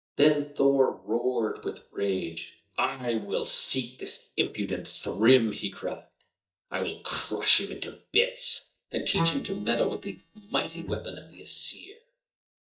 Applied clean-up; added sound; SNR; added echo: neural mask model DeepFilterNet 3.